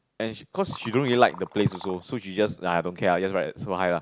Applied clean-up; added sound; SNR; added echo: none; Liquid; 17 dB; none.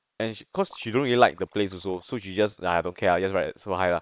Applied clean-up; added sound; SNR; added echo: neural separator model SepFormer WHAM!.